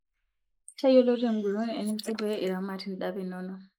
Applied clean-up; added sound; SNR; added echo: neural mask model Resemble Enhance denoiser.